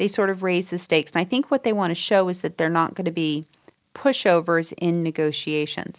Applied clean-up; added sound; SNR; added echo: none; none; none; none.